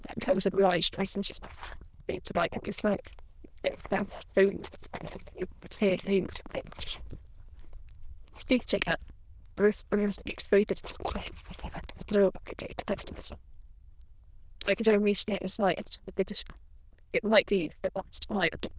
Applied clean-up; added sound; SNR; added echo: neural diffusion model UNIVERSE++.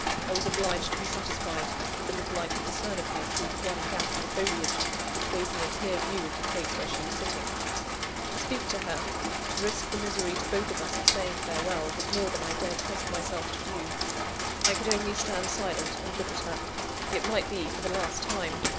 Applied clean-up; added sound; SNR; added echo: none; Rain; -4 dB; none.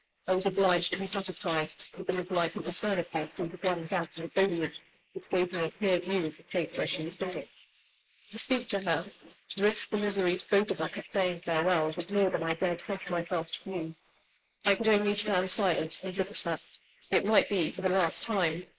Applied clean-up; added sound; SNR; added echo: neural mask model Resemble Enhance denoiser.